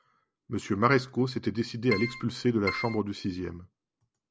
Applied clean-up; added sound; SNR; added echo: none; Keyboard (musical); 5 dB; none.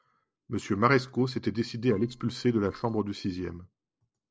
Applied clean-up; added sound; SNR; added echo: neural separator model SepFormer DNS4.